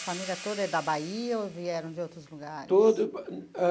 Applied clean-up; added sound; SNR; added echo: none; Hi-hat; 17 dB; none.